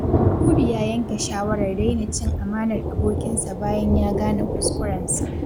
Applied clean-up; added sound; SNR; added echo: none; Thunder; -2 dB; none.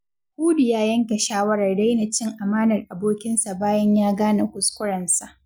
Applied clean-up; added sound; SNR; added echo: none; none; none; none.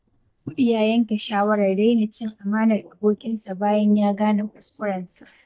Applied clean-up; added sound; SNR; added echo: neural mask model DeepFilterNet 3.